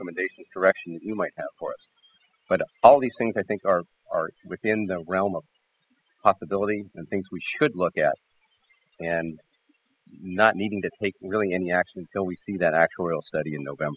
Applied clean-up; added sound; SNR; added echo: classical method spectral subtraction.